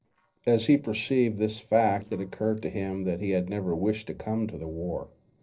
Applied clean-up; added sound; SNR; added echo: neural separator model SepFormer DNS4.